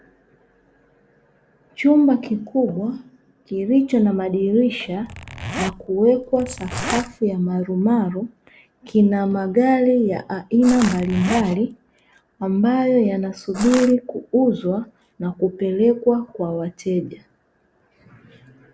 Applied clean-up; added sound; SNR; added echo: none; Zipper (clothing) + Crushing; 9 dB; none.